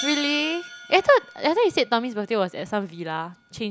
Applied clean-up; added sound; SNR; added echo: none; Hi-hat; 16 dB; none.